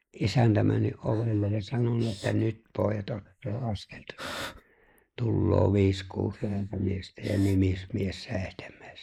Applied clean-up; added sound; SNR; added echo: neural mask model Resemble Enhance denoiser.